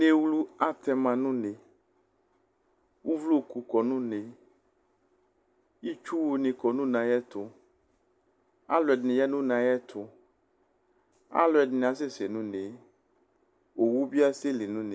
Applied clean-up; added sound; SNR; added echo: none; none; none; none.